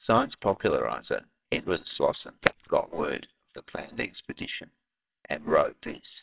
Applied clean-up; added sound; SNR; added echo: neural separator model SepFormer WHAMR!.